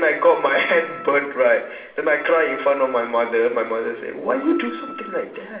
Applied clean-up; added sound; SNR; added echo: none; Wind instrument, woodwind instrument; 17 dB; reverberation time 0.9 s.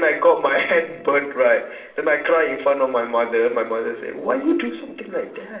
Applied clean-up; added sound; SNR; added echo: neural separator model SepFormer DNS4.